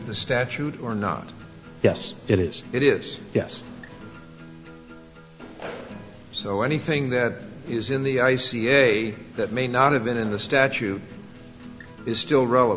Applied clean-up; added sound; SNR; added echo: none; Acoustic guitar; 19 dB; none.